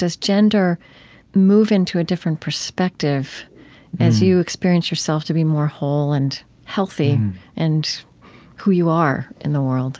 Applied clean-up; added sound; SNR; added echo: none; none; none; none.